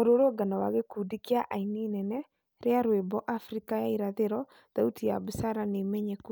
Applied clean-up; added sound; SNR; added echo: none; none; none; none.